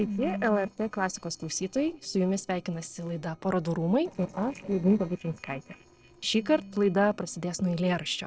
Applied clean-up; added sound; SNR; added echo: neural separator model SepFormer DNS4.